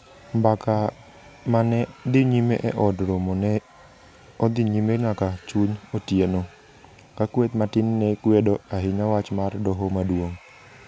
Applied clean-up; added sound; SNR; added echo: none; none; none; none.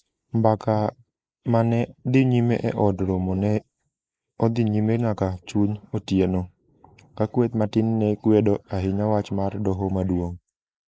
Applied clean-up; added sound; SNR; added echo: neural mask model Resemble Enhance denoiser.